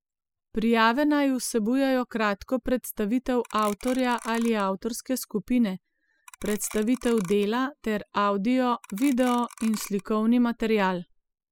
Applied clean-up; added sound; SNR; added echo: classical method spectral subtraction.